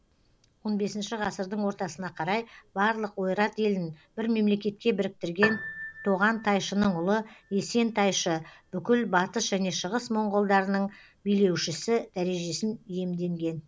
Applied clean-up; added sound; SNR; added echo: none; Piano; 16 dB; none.